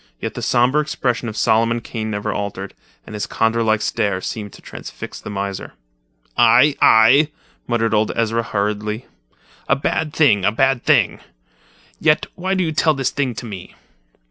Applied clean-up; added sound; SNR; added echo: none; none; none; none.